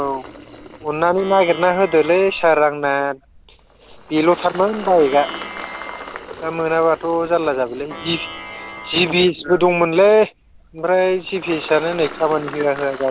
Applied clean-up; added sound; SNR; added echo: none; Plucked string instrument + Engine; 16 dB; none.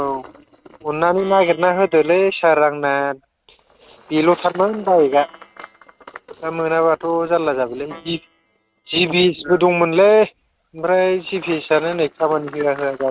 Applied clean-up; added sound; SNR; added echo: neural mask model RNNoise.